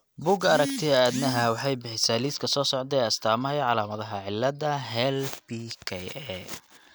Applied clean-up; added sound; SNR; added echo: none; none; none; none.